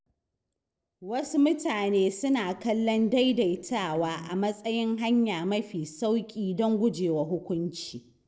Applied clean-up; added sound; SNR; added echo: neural separator model SepFormer DNS4.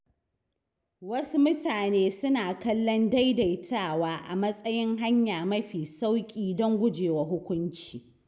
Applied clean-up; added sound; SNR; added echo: none; none; none; none.